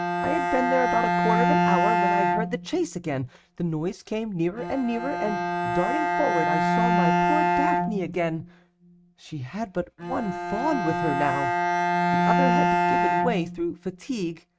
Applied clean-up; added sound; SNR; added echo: neural mask model RNNoise.